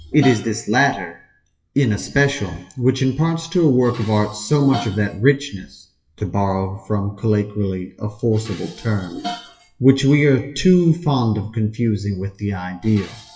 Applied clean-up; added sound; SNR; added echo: classical method WPE with log-MMSE.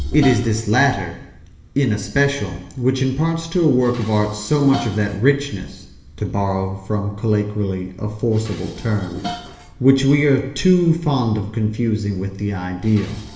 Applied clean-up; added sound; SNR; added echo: none; Dishes, pots, and pans; 18 dB; reverberation time 0.9 s.